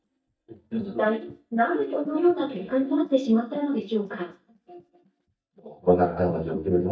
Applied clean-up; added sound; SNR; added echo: neural mask model DeepFilterNet 3.